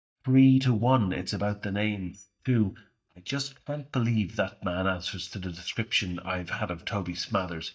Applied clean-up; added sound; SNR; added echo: neural mask model DeepFilterNet 3.